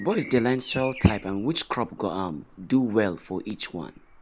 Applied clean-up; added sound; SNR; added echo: none; Bird vocalization, bird call, bird song; 19 dB; none.